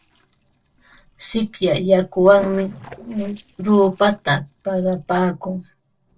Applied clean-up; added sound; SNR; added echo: neural separator model SepFormer DNS4.